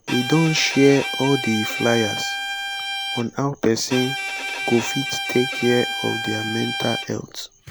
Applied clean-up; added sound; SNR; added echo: none; Bowed string instrument; 5 dB; none.